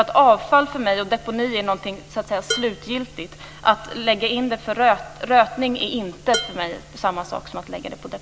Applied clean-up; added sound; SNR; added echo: none; Dishes, pots, and pans; 10 dB; none.